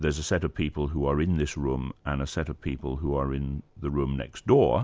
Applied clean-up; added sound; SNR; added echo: none; none; none; none.